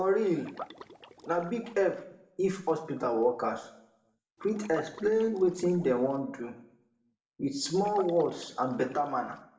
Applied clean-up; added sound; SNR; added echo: none; Liquid; 17 dB; reverberation time 0.6 s.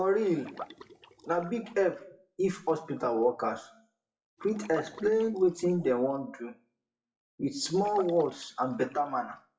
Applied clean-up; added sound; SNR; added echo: classical method WPE with log-MMSE.